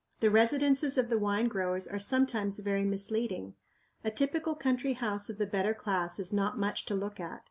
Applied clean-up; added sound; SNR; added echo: none; none; none; none.